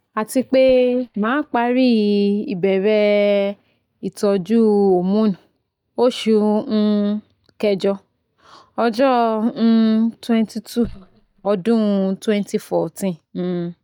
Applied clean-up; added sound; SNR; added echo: neural mask model DeepFilterNet 3.